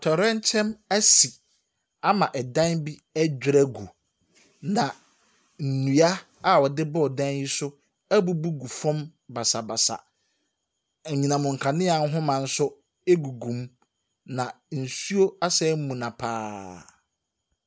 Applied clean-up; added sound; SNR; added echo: none; none; none; none.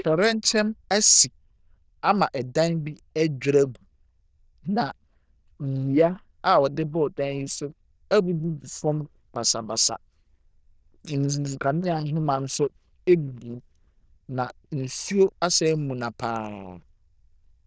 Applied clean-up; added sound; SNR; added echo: neural diffusion model UNIVERSE++.